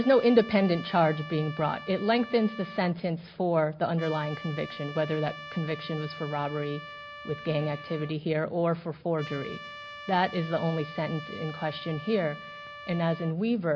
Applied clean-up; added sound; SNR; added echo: none; Trumpet; 15 dB; none.